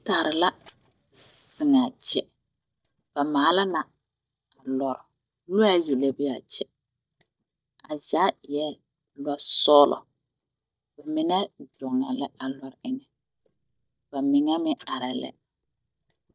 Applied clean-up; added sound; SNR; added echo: neural mask model DeepFilterNet 3.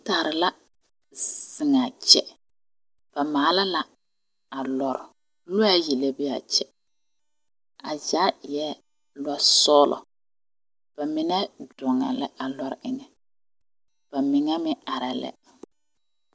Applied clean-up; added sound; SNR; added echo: none; none; none; none.